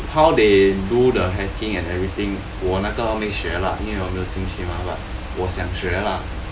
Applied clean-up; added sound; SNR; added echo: none; none; none; none.